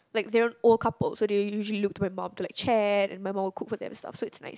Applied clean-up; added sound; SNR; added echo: none; none; none; none.